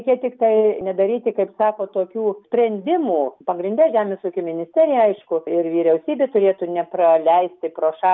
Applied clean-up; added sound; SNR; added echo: none; none; none; none.